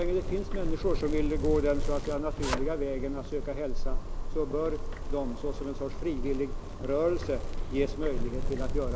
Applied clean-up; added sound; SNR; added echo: none; Zipper (clothing); -1 dB; none.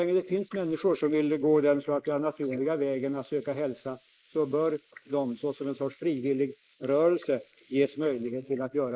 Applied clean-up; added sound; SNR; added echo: neural mask model Resemble Enhance denoiser.